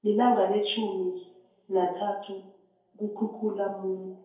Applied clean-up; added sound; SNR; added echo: none; none; none; reverberation time 2.4 s.